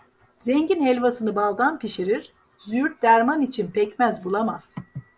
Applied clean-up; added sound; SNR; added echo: none; none; none; none.